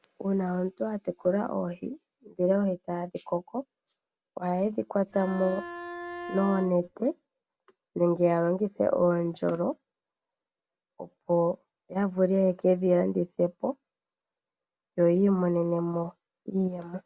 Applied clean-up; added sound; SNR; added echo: none; Bowed string instrument; 10 dB; none.